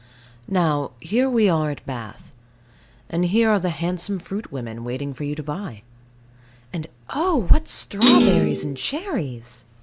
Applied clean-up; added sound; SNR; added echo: none; Thump, thud; -4 dB; none.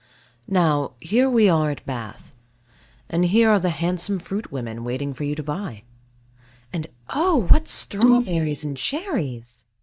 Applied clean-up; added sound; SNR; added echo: neural mask model DeepFilterNet 3.